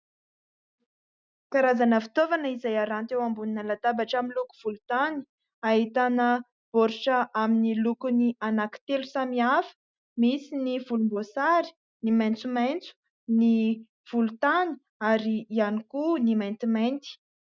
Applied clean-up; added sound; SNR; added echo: none; none; none; none.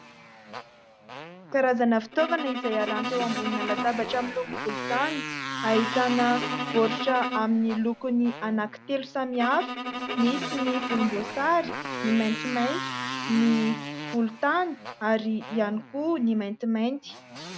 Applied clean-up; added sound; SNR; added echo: none; Bowed string instrument + Motorcycle; 7 dB; none.